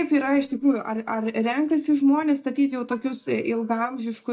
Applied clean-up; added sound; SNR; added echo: neural mask model DeepFilterNet 3.